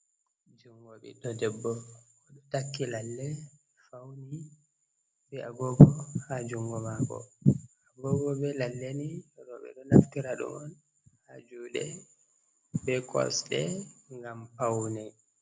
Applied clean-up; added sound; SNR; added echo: none; none; none; none.